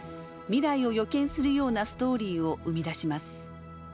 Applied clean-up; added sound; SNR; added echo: none; none; none; none.